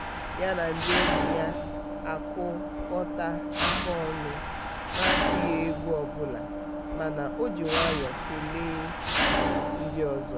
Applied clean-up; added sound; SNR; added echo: none; Mechanisms; -4 dB; none.